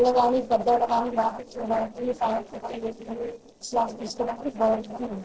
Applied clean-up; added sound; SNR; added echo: neural separator model SepFormer DNS4.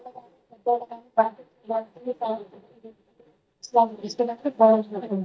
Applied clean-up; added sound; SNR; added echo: neural mask model DeepFilterNet 3.